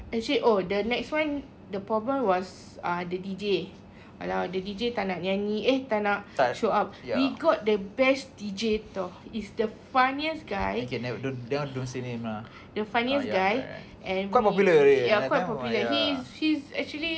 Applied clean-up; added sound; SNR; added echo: none; none; none; none.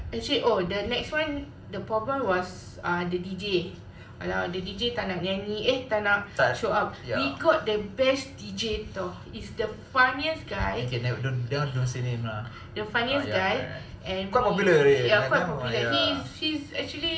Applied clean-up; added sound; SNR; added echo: none; none; none; reverberation time 0.4 s.